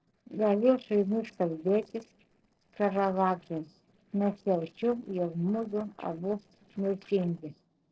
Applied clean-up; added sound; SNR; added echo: neural separator model SepFormer DNS4.